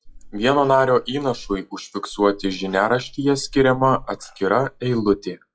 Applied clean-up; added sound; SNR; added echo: classical method log-MMSE.